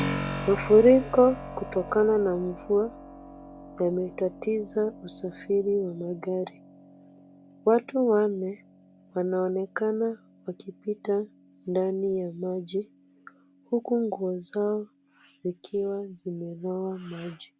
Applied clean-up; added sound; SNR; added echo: none; Keyboard (musical); 14 dB; none.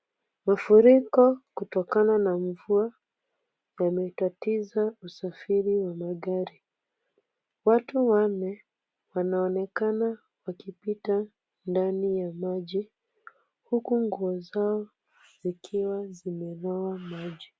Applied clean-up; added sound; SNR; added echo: none; none; none; none.